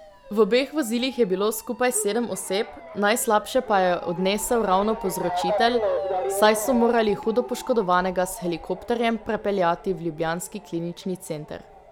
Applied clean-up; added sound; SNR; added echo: none; Motor vehicle (road) / Siren; 9 dB; none.